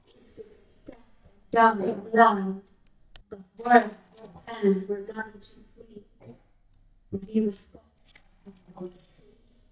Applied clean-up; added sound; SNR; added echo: neural mask model DeepFilterNet 3.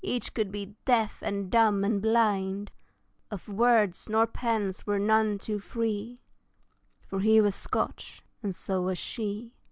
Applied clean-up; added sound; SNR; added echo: none; none; none; none.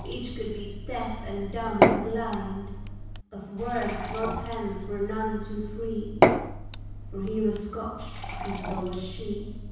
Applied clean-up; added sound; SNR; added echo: none; Fill (with liquid) / Glass / Water; -3 dB; reverberation time 1.1 s.